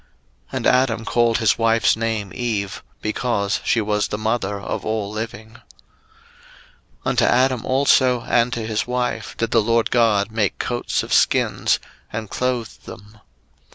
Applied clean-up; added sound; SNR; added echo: none; none; none; none.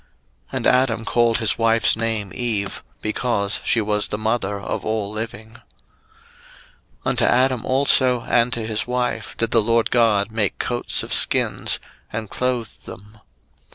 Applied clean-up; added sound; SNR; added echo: neural separator model SepFormer DNS4.